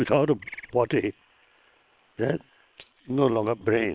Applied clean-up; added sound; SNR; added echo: neural separator model SepFormer WHAM!.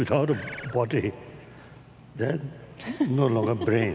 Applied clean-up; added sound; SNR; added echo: none; Bird; 13 dB; none.